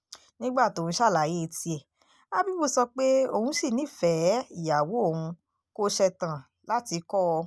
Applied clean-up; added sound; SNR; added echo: none; none; none; none.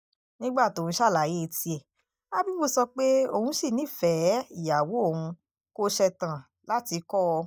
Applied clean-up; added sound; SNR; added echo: neural mask model DeepFilterNet 3.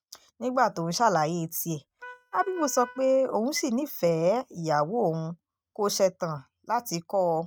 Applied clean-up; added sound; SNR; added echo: neural mask model RNNoise.